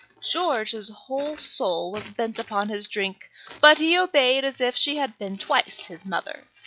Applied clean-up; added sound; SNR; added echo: classical method log-MMSE.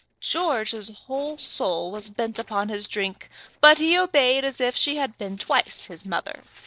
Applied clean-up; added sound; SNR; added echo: neural separator model SepFormer DNS4.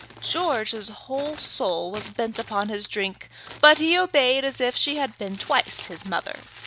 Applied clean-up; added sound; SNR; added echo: none; Crumpling, crinkling; 19 dB; none.